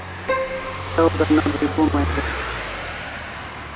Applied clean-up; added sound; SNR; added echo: none; Keyboard (musical) + Car passing by / Engine; 2 dB; none.